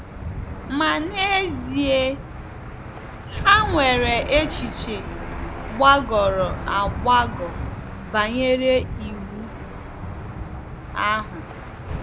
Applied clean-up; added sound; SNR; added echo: none; Engine / Aircraft; 8 dB; none.